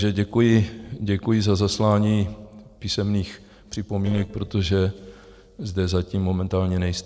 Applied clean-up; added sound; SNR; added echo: neural separator model SepFormer DNS4.